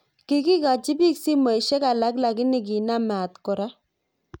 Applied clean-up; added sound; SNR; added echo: none; none; none; none.